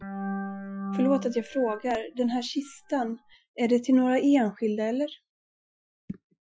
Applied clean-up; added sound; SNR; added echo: classical method Wiener filter.